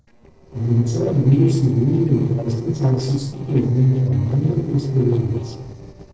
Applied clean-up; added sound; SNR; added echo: neural separator model SepFormer DNS4.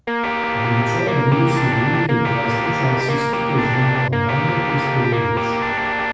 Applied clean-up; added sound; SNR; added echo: none; Guitar; -1 dB; reverberation time 1.2 s.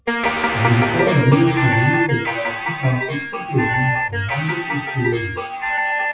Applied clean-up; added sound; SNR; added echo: classical method WPE with log-MMSE.